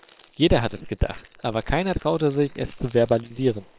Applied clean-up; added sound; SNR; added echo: neural separator model SepFormer WHAM!.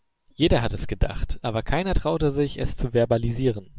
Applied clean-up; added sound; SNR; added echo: none; none; none; none.